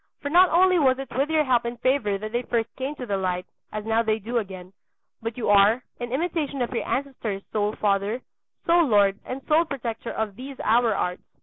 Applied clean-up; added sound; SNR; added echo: none; none; none; none.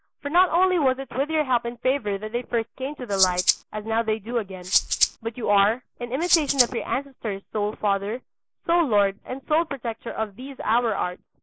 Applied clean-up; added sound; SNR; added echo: neural mask model Resemble Enhance denoiser.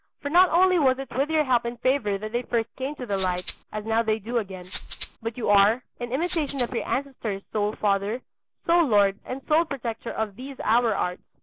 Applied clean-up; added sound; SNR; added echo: none; Rattle (instrument); -1 dB; none.